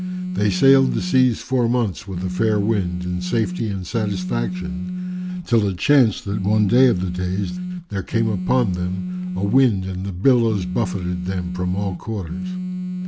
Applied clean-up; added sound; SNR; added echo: none; Telephone; 6 dB; none.